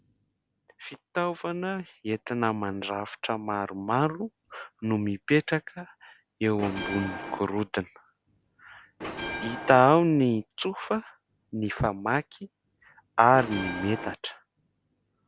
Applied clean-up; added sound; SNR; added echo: none; Bell; 7 dB; none.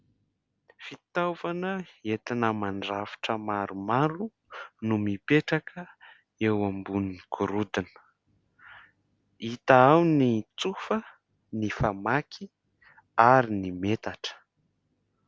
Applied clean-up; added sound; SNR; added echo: none; none; none; none.